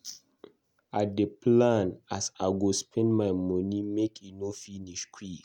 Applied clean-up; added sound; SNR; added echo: none; none; none; none.